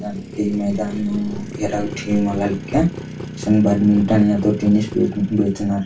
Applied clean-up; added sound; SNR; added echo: none; Motorcycle; 13 dB; reverberation time 0.2 s.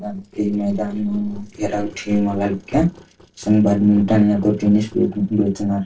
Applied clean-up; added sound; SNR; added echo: neural separator model SepFormer DNS4.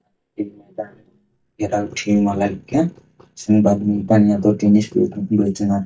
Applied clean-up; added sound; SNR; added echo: neural mask model DeepFilterNet 3.